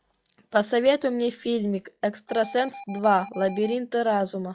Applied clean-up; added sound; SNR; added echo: classical method log-MMSE.